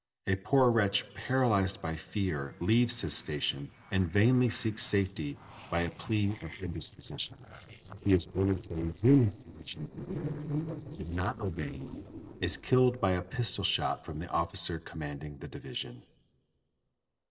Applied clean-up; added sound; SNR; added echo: neural separator model SepFormer DNS4.